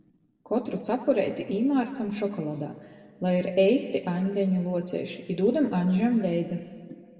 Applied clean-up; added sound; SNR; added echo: none; none; none; reverberation time 1.9 s.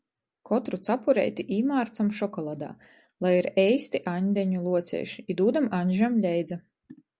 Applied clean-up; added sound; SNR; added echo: none; none; none; none.